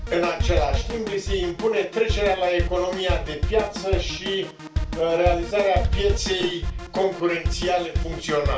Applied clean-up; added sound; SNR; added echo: none; Drum kit; 3 dB; reverberation time 0.3 s.